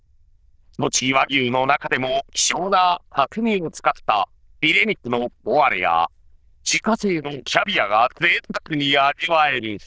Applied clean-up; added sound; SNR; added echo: neural diffusion model UNIVERSE++.